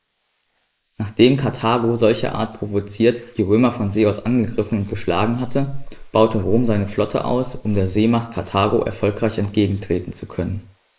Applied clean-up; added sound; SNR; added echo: neural mask model Resemble Enhance denoiser.